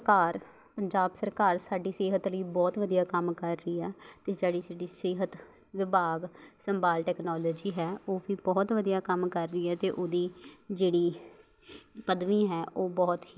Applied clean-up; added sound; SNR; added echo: none; none; none; none.